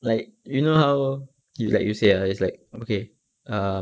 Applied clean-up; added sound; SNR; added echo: none; none; none; none.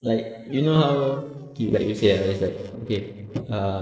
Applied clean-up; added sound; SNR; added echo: neural separator model SepFormer DNS4.